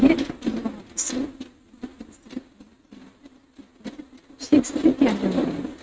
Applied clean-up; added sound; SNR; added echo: neural mask model RNNoise.